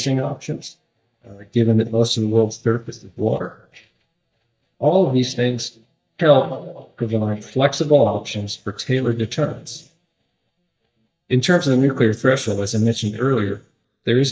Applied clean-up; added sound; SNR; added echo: neural mask model DeepFilterNet 3.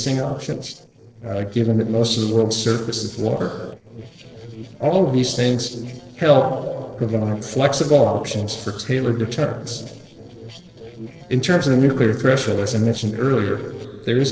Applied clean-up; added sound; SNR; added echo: neural separator model SepFormer DNS4.